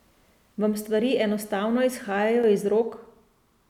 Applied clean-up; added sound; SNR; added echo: none; none; none; none.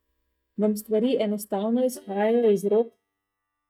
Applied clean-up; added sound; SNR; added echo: neural mask model DeepFilterNet 3.